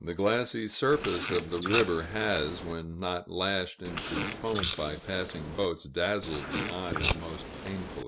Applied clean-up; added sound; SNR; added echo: neural mask model Resemble Enhance denoiser.